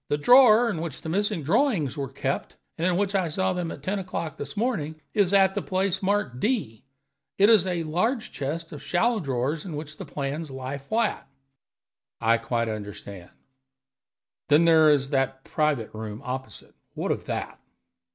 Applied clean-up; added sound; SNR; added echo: none; none; none; none.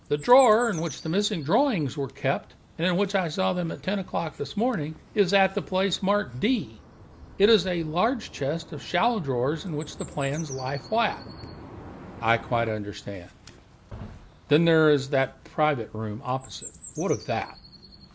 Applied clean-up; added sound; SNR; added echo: none; Chirp, tweet; 19 dB; none.